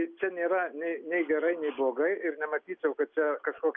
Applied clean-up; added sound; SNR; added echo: none; none; none; none.